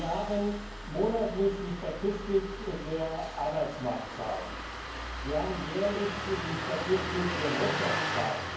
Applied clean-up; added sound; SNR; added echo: none; Engine starting; 4 dB; reverberation time 0.9 s.